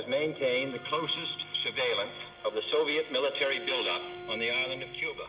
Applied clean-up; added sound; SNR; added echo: none; Bowed string instrument; 15 dB; reverberation time 2.1 s.